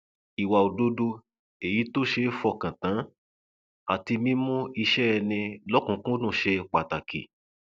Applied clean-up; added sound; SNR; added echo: none; none; none; none.